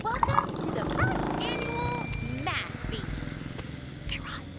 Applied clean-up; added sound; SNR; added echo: none; Motorcycle + Gurgling; -3 dB; none.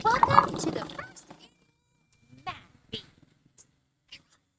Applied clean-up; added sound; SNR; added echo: neural mask model RNNoise.